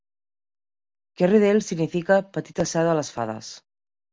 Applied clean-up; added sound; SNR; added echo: none; none; none; none.